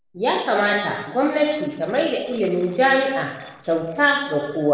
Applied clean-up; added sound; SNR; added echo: neural separator model SepFormer DNS4.